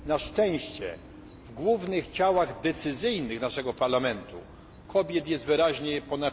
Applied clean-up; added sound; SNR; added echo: none; Bird vocalization, bird call, bird song; 19 dB; none.